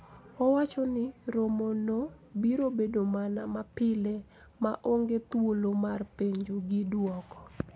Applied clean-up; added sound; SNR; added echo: none; none; none; none.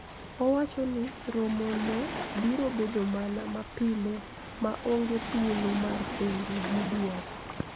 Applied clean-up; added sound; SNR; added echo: none; Waves, surf; 8 dB; none.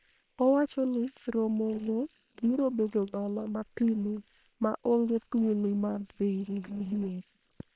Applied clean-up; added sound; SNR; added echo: neural separator model SepFormer WHAM!.